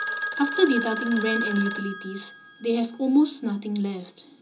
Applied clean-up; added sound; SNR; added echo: none; Telephone; 0 dB; reverberation time 0.2 s.